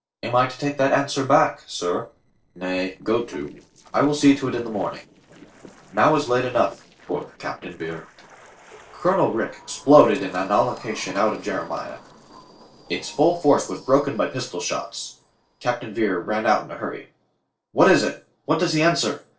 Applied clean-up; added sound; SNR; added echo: neural separator model SepFormer DNS4.